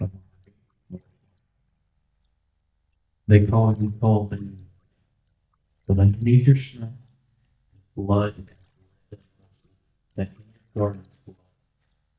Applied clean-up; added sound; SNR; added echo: neural mask model DeepFilterNet 3.